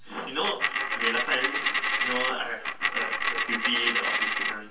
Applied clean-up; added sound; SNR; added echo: none; Coin (dropping); -4 dB; reverberation time 0.3 s.